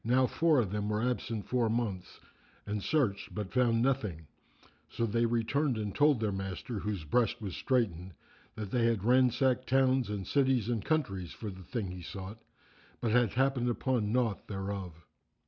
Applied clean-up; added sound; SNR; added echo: none; none; none; none.